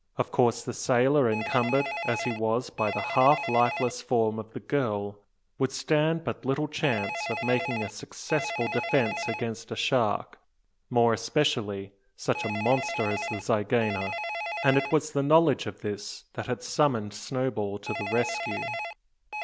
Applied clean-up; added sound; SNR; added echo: none; Telephone; 9 dB; none.